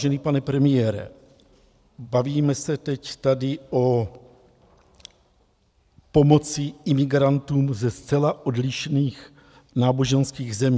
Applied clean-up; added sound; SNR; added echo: none; none; none; none.